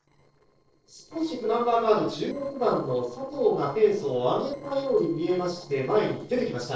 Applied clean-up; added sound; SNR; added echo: neural separator model SepFormer DNS4.